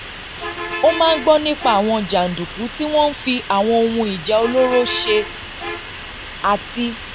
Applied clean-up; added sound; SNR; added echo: none; Bus; 10 dB; none.